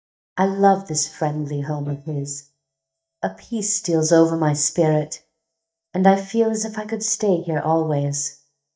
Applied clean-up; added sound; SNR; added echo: neural mask model DeepFilterNet 3.